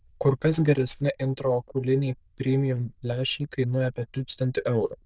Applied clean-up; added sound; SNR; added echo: neural diffusion model UNIVERSE++.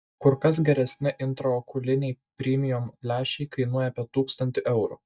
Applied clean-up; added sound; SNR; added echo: neural mask model DeepFilterNet 3.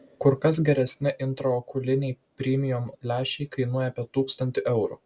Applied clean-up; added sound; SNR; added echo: none; none; none; none.